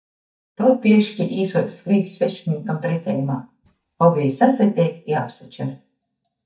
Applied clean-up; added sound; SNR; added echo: neural mask model DeepFilterNet 3.